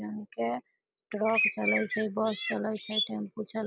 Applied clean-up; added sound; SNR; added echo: none; Bird; 0 dB; none.